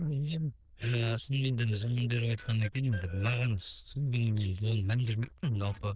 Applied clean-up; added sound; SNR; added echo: neural diffusion model UNIVERSE++.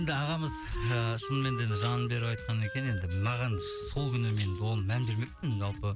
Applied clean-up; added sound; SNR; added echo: none; Rattle (instrument) + Wind instrument, woodwind instrument; 11 dB; none.